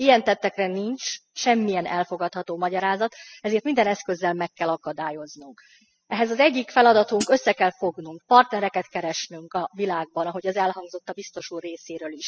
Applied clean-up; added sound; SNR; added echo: classical method spectral subtraction.